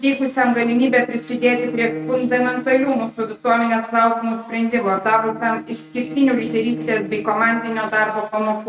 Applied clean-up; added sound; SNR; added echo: neural mask model RNNoise.